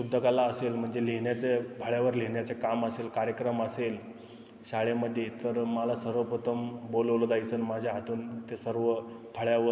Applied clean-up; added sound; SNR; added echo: none; none; none; none.